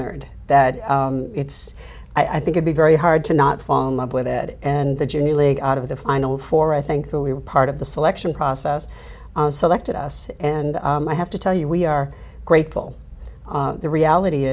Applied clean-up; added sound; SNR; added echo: none; none; none; none.